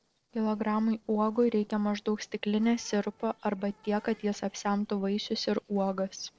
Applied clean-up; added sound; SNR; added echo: neural separator model SepFormer DNS4.